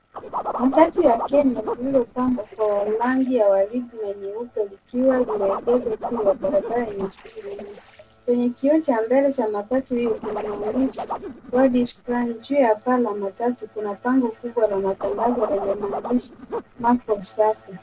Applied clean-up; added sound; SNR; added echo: neural separator model SepFormer DNS4.